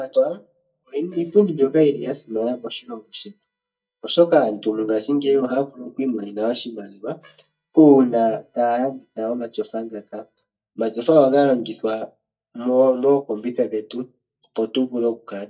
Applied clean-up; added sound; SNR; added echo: neural mask model DeepFilterNet 3.